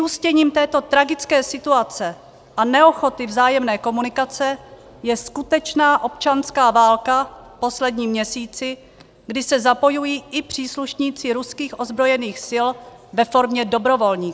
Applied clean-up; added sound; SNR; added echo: none; none; none; none.